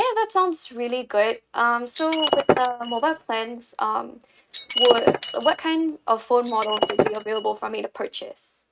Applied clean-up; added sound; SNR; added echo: neural mask model RNNoise.